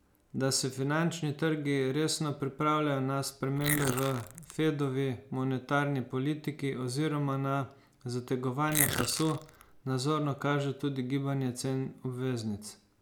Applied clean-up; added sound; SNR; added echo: neural mask model Resemble Enhance denoiser.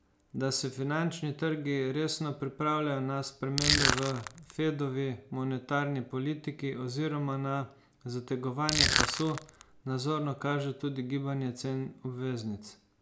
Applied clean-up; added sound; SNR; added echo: none; Crushing; -5 dB; none.